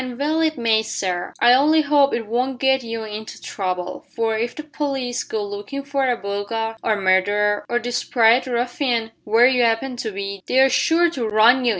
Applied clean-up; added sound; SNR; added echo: none; none; none; none.